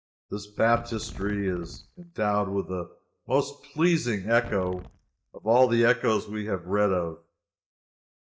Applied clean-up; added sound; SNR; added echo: neural mask model DeepFilterNet 3.